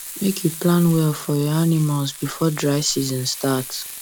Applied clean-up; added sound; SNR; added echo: none; Frying (food); 14 dB; none.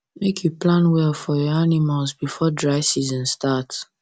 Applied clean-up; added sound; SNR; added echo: none; none; none; none.